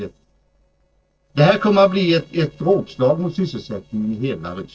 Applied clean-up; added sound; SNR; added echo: neural separator model SepFormer DNS4.